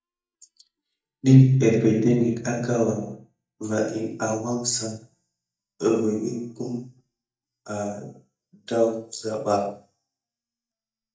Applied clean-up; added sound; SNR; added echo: neural mask model DeepFilterNet 3.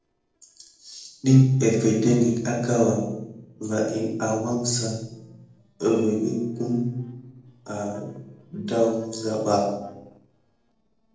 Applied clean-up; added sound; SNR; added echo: neural separator model SepFormer DNS4.